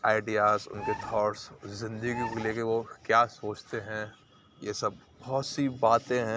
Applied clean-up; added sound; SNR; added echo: none; Bird; 7 dB; none.